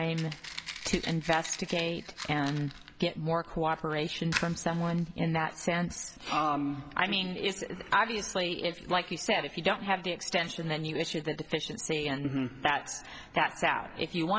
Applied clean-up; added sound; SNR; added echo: none; Fire; 16 dB; none.